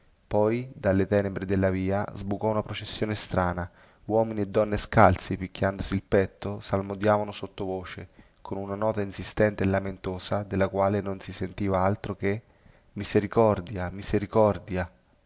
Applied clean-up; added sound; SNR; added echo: none; none; none; none.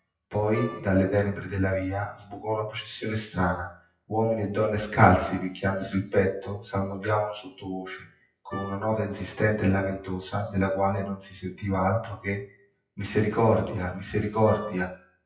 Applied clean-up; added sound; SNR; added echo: classical method WPE with log-MMSE.